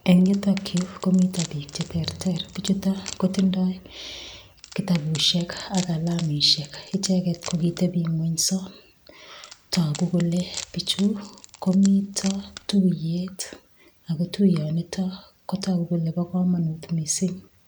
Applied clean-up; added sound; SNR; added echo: none; Wood; 17 dB; none.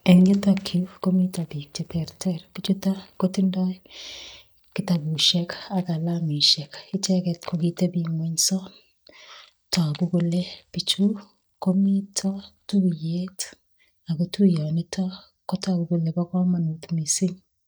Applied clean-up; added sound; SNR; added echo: neural mask model DeepFilterNet 3.